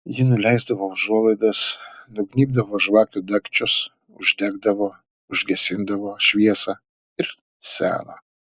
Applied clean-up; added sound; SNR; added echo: none; none; none; none.